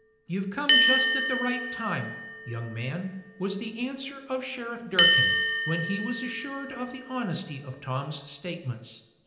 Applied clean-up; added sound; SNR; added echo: none; Bell; -3 dB; reverberation time 0.9 s.